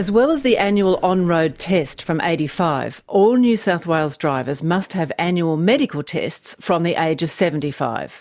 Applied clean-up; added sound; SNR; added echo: none; none; none; none.